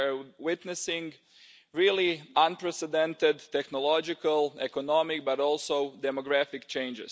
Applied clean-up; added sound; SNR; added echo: none; none; none; none.